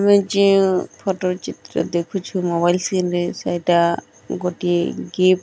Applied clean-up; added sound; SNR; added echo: none; none; none; none.